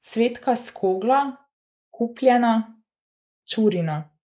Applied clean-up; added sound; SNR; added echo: neural mask model Resemble Enhance denoiser.